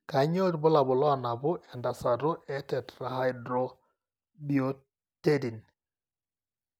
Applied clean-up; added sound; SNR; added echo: none; none; none; none.